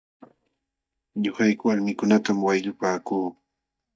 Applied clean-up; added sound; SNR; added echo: neural mask model DeepFilterNet 3.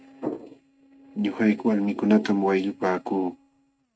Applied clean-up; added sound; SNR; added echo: neural mask model RNNoise.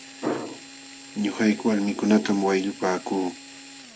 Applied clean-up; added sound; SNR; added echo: none; Drill; 18 dB; none.